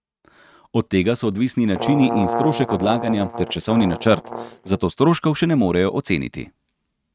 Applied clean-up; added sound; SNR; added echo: neural mask model RNNoise.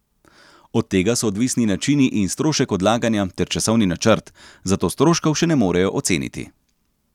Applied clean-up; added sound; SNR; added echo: none; none; none; none.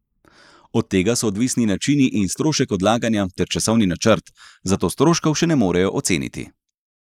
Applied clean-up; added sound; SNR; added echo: neural mask model Resemble Enhance denoiser.